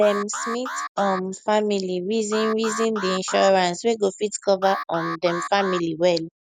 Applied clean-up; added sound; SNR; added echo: neural mask model Resemble Enhance denoiser.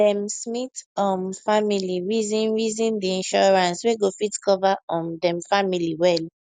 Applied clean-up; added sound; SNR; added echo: none; none; none; none.